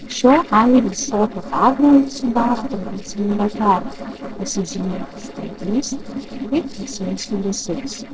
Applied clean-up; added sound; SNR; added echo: neural separator model SepFormer DNS4.